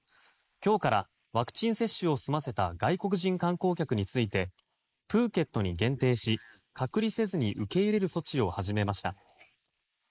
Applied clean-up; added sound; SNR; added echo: neural mask model Resemble Enhance denoiser.